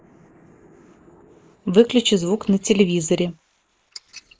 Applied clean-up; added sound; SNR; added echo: neural mask model Resemble Enhance denoiser.